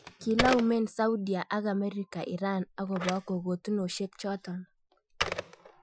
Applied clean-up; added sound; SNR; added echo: classical method Wiener filter.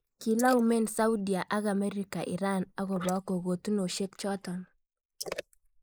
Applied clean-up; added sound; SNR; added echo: neural mask model Resemble Enhance denoiser.